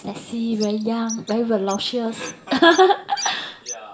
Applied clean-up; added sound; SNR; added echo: none; Bird; 16 dB; reverberation time 0.5 s.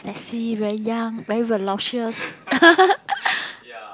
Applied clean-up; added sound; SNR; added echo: none; none; none; none.